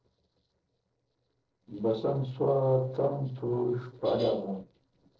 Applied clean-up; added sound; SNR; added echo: neural separator model SepFormer DNS4.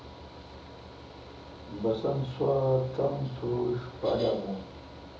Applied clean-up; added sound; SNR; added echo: none; Mechanical fan; 14 dB; reverberation time 0.6 s.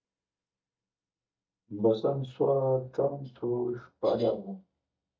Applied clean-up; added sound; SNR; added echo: neural mask model DeepFilterNet 3.